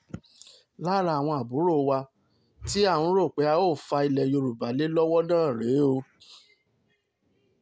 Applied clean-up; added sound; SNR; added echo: none; none; none; none.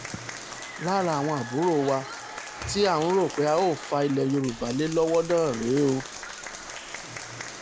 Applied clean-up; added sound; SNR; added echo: none; Applause / Crowd; 12 dB; none.